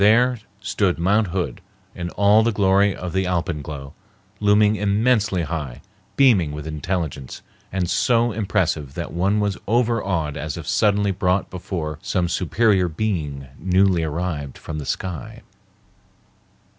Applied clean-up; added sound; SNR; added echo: none; none; none; none.